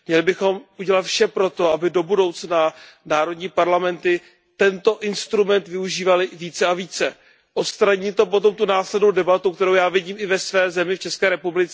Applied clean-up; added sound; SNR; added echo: none; none; none; none.